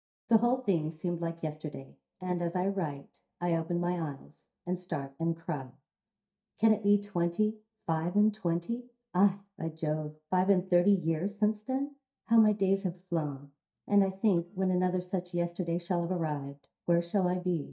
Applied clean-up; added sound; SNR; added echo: neural mask model DeepFilterNet 3.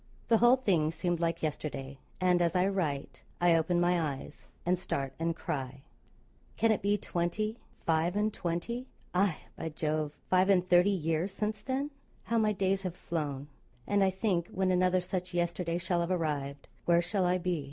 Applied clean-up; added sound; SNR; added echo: none; none; none; none.